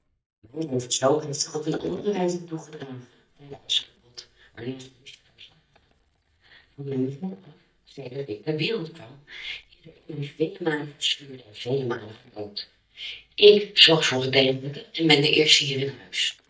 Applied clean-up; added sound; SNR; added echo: neural mask model DeepFilterNet 3.